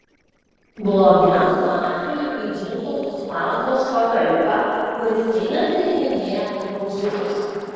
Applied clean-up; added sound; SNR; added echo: neural separator model SepFormer DNS4.